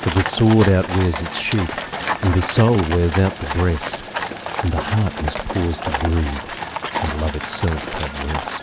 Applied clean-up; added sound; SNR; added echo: none; Livestock, farm animals, working animals; 7 dB; none.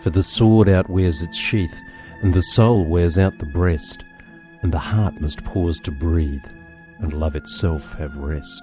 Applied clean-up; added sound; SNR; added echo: none; none; none; none.